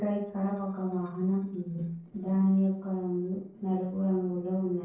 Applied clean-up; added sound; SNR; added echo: neural separator model SepFormer DNS4.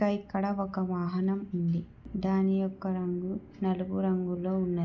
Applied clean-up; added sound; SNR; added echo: none; none; none; none.